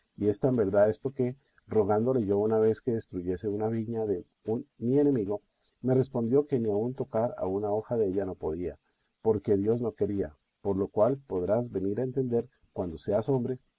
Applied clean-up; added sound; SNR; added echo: none; none; none; none.